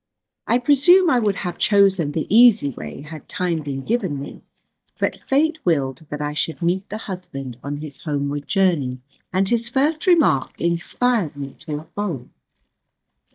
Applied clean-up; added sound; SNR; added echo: neural mask model DeepFilterNet 3.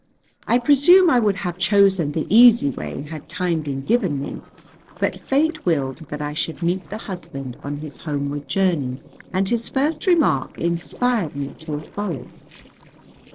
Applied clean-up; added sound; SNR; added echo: neural separator model SepFormer DNS4.